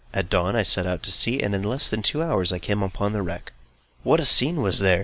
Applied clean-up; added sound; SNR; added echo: none; none; none; none.